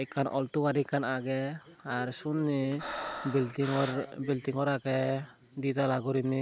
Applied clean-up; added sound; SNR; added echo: none; Breathing; 10 dB; none.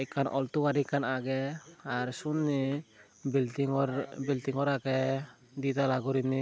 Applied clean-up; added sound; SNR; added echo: none; none; none; none.